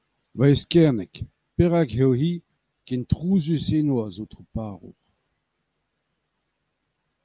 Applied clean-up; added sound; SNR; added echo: none; none; none; none.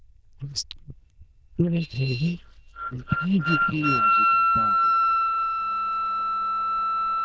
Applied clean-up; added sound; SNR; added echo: neural diffusion model UNIVERSE++.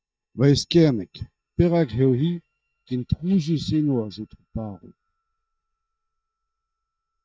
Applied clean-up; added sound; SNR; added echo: neural mask model DeepFilterNet 3.